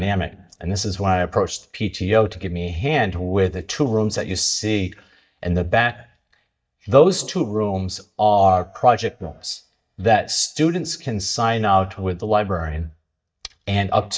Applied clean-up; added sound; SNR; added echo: neural mask model DeepFilterNet 3.